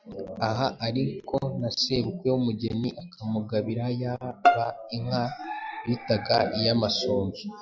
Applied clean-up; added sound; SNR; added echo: classical method log-MMSE.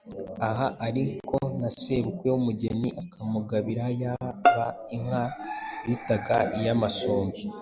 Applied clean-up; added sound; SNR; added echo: none; Bowed string instrument; 1 dB; none.